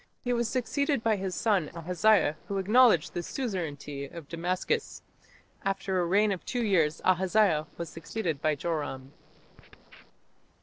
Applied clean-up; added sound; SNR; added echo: neural separator model SepFormer DNS4.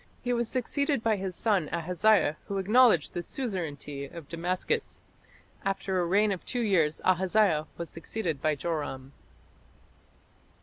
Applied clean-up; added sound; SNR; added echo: none; none; none; none.